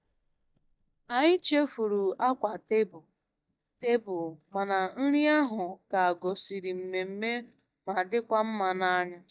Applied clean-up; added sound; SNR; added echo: neural mask model DeepFilterNet 3.